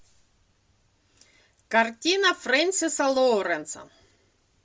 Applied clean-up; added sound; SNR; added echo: none; none; none; none.